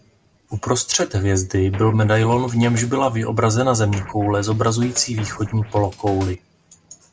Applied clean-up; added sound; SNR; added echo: none; Scratching (performance technique); 17 dB; none.